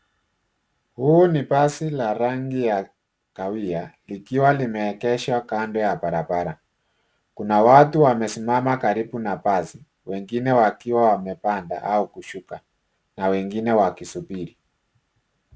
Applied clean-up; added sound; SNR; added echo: none; none; none; none.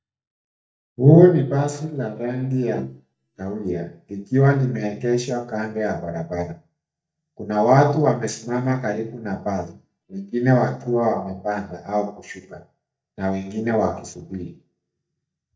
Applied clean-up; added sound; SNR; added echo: neural mask model DeepFilterNet 3.